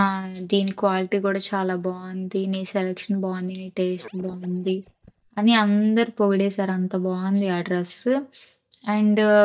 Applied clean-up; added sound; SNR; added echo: neural mask model DeepFilterNet 3.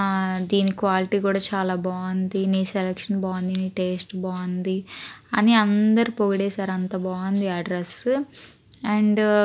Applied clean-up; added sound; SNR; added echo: none; none; none; none.